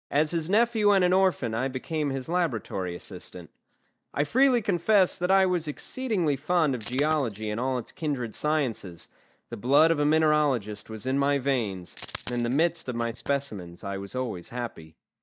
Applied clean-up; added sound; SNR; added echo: neural mask model DeepFilterNet 3.